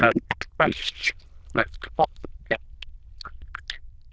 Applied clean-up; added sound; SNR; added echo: neural diffusion model UNIVERSE++.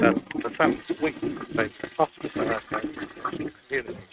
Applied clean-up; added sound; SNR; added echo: neural mask model RNNoise.